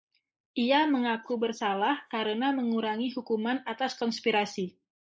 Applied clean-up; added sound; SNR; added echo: neural mask model Resemble Enhance denoiser.